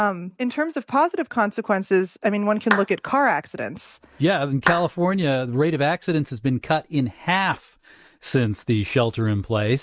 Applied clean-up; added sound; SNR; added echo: neural mask model RNNoise.